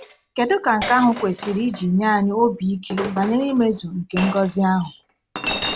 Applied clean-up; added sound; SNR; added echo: none; Chink, clink; 11 dB; none.